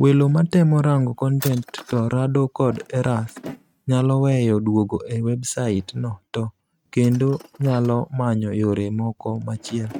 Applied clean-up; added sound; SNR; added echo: neural mask model RNNoise.